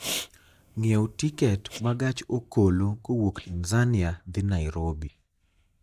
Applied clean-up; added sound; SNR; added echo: neural mask model DeepFilterNet 3.